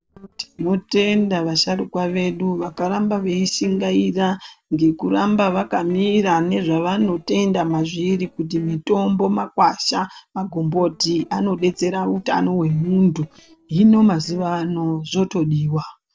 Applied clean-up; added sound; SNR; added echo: neural separator model SepFormer DNS4.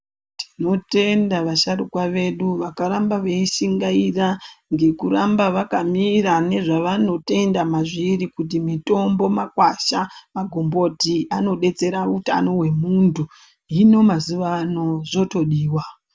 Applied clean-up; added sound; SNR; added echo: none; none; none; none.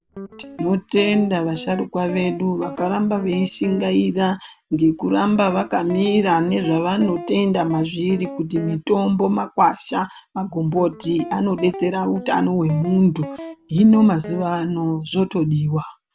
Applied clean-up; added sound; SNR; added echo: none; Guitar; 15 dB; none.